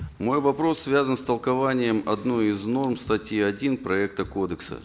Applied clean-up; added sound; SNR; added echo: none; none; none; none.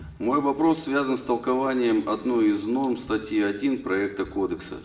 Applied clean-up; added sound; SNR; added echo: none; none; none; reverberation time 0.9 s.